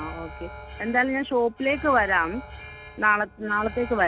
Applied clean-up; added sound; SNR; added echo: none; Alarm; 15 dB; none.